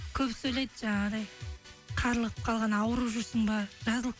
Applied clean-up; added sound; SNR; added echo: none; none; none; none.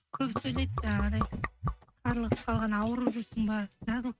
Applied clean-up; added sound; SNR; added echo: neural mask model RNNoise.